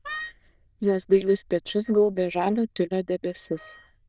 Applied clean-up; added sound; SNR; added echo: neural diffusion model UNIVERSE++.